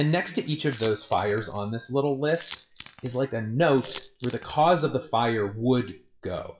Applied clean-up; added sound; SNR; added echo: classical method WPE with log-MMSE.